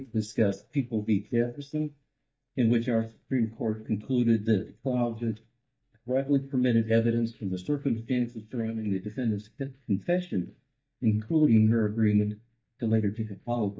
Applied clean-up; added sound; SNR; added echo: neural mask model DeepFilterNet 3.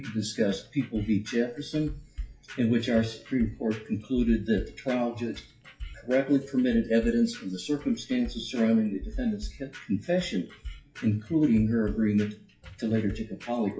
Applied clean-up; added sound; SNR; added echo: classical method WPE with log-MMSE.